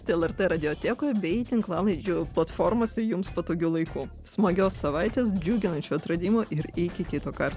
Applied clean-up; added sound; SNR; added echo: none; none; none; none.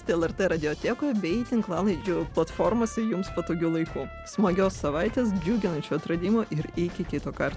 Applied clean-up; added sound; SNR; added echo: none; Trumpet; 20 dB; none.